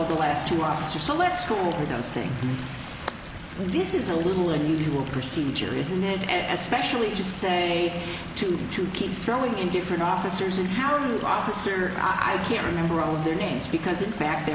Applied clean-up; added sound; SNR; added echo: none; Stream + Bowed string instrument; 17 dB; none.